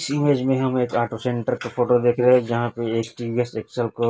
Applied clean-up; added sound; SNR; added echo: neural mask model Resemble Enhance denoiser.